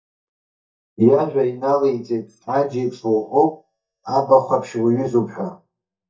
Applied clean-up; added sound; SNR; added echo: neural mask model DeepFilterNet 3.